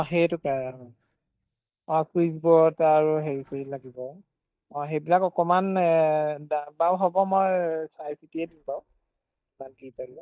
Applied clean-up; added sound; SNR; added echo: neural mask model DeepFilterNet 3.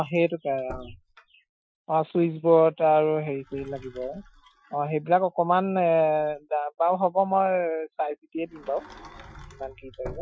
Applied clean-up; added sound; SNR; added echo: classical method Wiener filter.